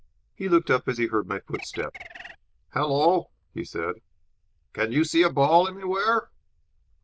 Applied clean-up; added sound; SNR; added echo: neural diffusion model UNIVERSE++.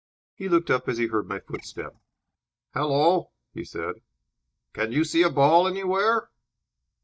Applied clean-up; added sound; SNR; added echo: neural mask model DeepFilterNet 3.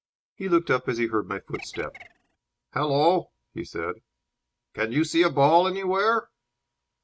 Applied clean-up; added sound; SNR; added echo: neural mask model RNNoise.